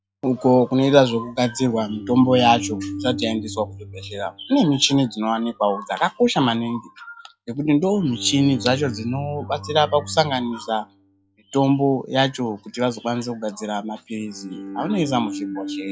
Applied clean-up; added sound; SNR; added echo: classical method log-MMSE.